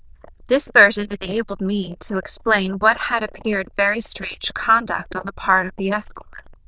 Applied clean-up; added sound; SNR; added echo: neural diffusion model UNIVERSE++.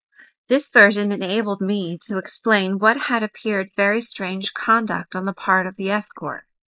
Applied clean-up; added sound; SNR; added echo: neural mask model Resemble Enhance denoiser.